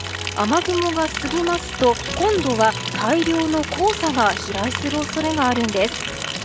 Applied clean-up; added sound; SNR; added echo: none; Liquid; 9 dB; none.